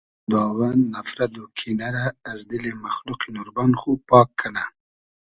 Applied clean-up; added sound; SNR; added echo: none; none; none; none.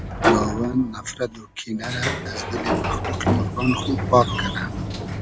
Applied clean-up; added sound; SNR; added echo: none; Sliding door; 0 dB; none.